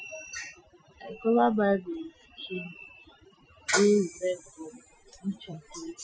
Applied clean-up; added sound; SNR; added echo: classical method Wiener filter.